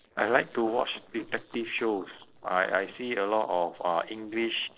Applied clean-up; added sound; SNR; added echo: neural separator model SepFormer DNS4.